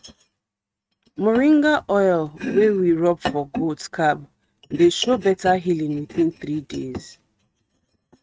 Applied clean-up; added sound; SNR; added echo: neural mask model RNNoise.